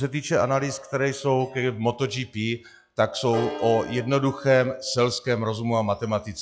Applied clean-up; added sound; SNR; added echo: classical method log-MMSE.